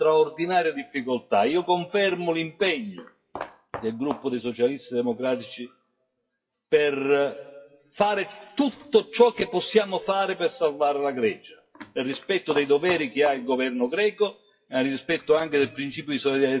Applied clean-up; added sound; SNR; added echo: classical method WPE with log-MMSE.